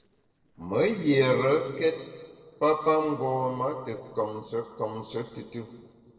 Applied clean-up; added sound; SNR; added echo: neural separator model SepFormer DNS4.